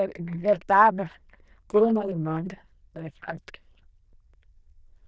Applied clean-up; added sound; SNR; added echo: neural diffusion model UNIVERSE++.